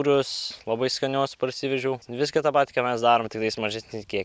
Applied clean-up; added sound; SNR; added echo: none; none; none; none.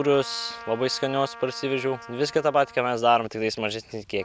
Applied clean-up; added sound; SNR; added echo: none; Trumpet; 18 dB; none.